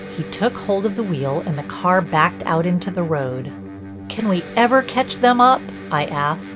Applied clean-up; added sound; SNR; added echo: none; Electric guitar; 13 dB; none.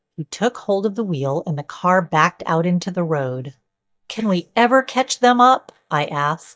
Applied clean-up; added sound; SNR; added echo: neural mask model DeepFilterNet 3.